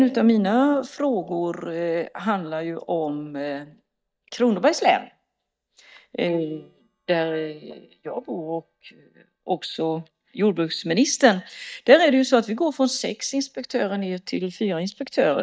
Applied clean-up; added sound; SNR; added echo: neural mask model DeepFilterNet 3.